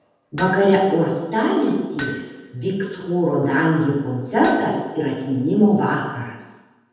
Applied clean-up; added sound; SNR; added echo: none; Hammer; 16 dB; reverberation time 1.0 s.